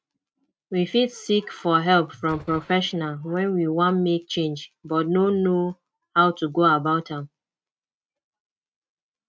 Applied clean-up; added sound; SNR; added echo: neural mask model RNNoise.